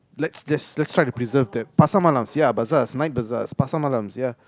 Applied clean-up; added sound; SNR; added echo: none; none; none; none.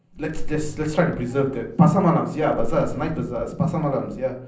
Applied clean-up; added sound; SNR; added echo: none; Car; 9 dB; reverberation time 0.6 s.